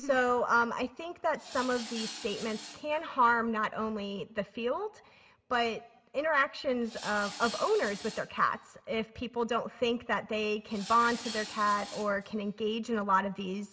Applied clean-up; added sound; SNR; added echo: none; Tools; 14 dB; reverberation time 0.7 s.